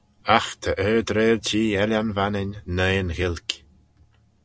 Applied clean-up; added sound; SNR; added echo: none; none; none; none.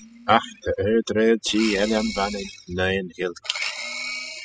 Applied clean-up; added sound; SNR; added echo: classical method spectral subtraction.